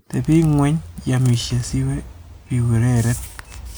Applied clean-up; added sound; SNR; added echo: none; none; none; none.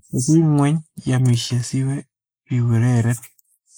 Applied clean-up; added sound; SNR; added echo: neural mask model Resemble Enhance denoiser.